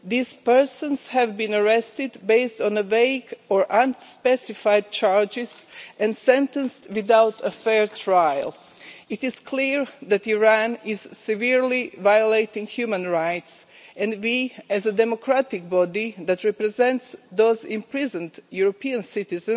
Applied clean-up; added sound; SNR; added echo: none; none; none; none.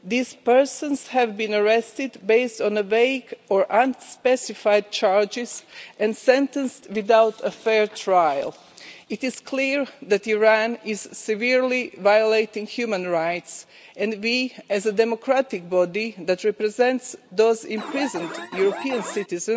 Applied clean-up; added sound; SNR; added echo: none; Alarm; 10 dB; none.